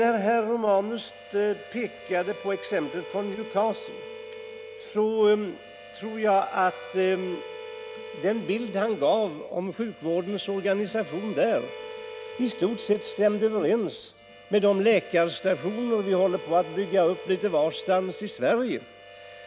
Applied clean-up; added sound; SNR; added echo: none; Harmonica; 14 dB; none.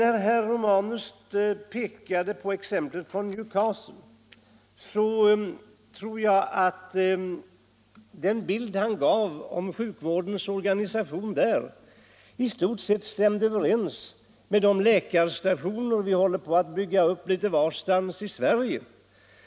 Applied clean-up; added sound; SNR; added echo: none; none; none; none.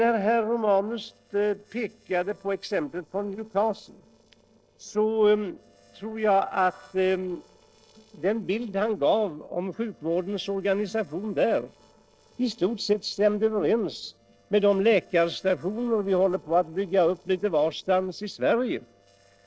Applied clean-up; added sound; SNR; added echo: neural separator model SepFormer DNS4.